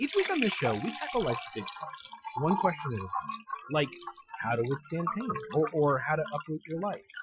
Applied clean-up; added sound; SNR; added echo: classical method Wiener filter.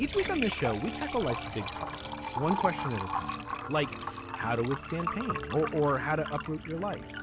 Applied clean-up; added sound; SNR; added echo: none; Liquid; 5 dB; none.